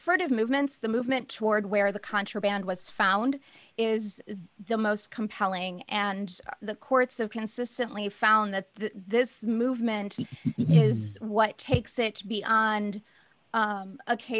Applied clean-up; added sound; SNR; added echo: none; none; none; none.